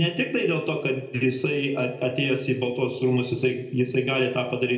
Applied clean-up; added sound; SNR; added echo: none; none; none; reverberation time 0.7 s.